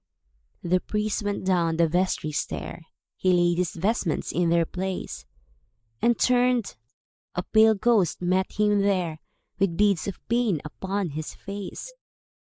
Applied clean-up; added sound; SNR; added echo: neural mask model Resemble Enhance denoiser.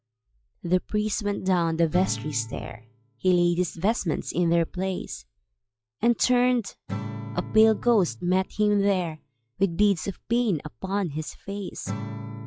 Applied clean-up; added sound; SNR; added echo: classical method log-MMSE.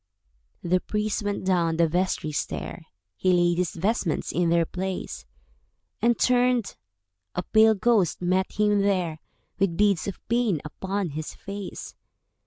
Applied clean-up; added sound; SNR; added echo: none; none; none; none.